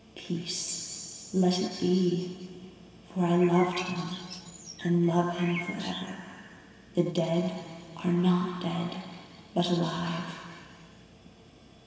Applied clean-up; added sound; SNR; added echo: none; Bird; 13 dB; reverberation time 2.2 s.